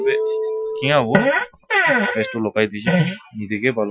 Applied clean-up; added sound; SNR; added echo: classical method Wiener filter.